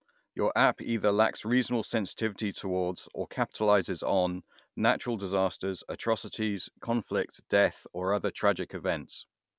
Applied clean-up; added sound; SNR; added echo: none; none; none; none.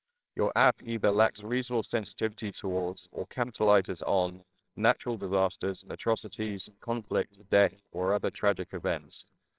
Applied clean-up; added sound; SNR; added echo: neural separator model SepFormer WHAMR!.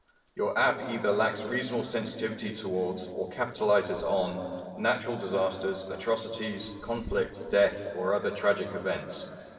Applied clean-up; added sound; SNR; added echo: neural separator model SepFormer DNS4.